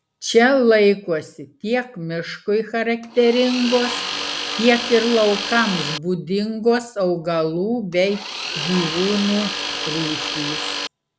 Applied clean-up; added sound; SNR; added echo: none; Tools; 6 dB; none.